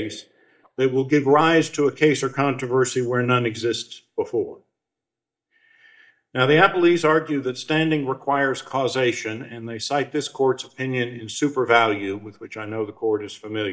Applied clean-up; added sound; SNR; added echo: neural mask model DeepFilterNet 3.